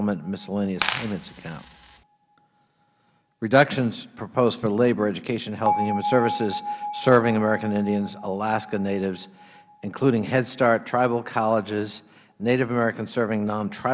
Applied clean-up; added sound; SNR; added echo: none; Bell + Coin (dropping); 11 dB; none.